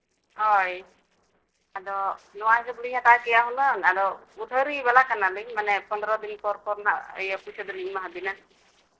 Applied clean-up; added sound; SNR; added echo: neural separator model SepFormer DNS4.